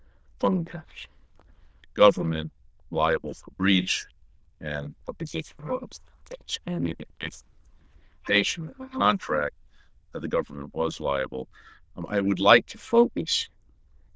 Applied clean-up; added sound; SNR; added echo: neural diffusion model UNIVERSE++.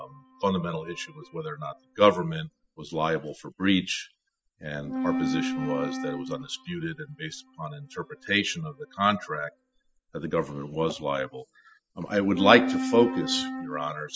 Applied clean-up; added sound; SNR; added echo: classical method spectral subtraction.